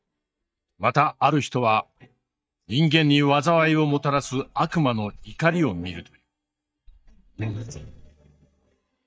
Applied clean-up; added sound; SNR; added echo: neural mask model DeepFilterNet 3.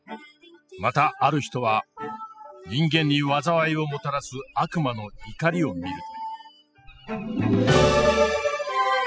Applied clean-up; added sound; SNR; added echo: classical method spectral subtraction.